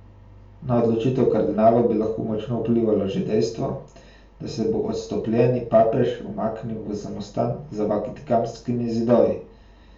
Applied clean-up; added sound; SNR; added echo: none; none; none; reverberation time 0.3 s.